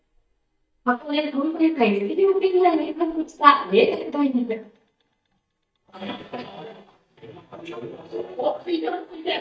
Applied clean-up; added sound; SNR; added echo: neural mask model DeepFilterNet 3.